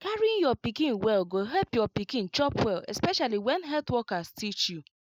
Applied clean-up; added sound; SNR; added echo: neural mask model Resemble Enhance denoiser.